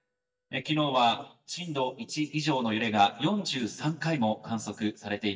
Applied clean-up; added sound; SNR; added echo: neural mask model DeepFilterNet 3.